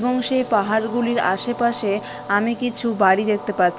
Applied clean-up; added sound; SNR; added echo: none; Train; 14 dB; none.